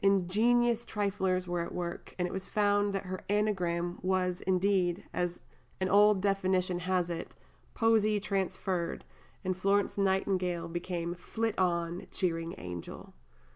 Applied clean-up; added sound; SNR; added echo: none; none; none; none.